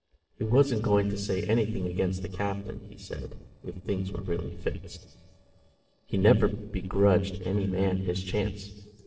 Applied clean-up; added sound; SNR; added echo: neural separator model SepFormer DNS4.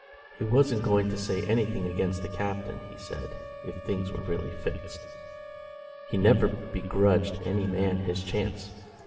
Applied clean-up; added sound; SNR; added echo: none; Siren; 16 dB; reverberation time 1.9 s.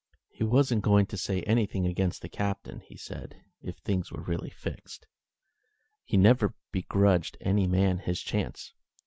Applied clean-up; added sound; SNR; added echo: none; none; none; none.